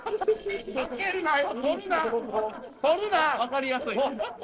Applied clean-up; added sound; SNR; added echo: neural separator model SepFormer DNS4.